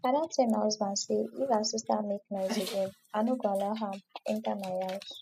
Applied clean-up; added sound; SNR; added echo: classical method spectral subtraction.